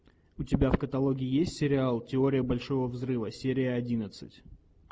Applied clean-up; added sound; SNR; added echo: none; none; none; none.